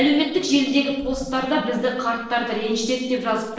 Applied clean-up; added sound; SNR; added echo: neural separator model SepFormer DNS4.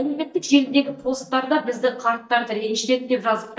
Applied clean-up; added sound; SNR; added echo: neural mask model DeepFilterNet 3.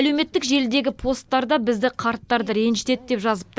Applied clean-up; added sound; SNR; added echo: none; none; none; none.